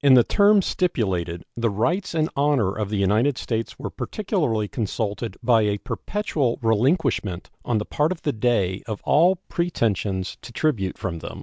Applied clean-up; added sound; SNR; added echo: none; none; none; none.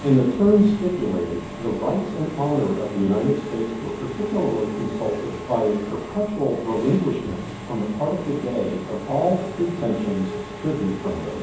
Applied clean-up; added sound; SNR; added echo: none; Engine / Mechanisms; 10 dB; reverberation time 1.2 s.